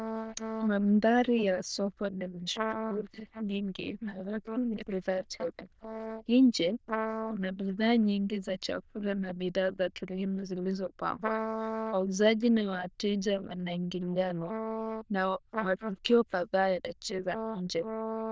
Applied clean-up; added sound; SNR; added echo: neural diffusion model UNIVERSE++.